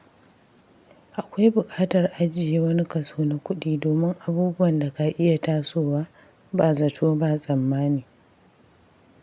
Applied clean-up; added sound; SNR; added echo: none; none; none; none.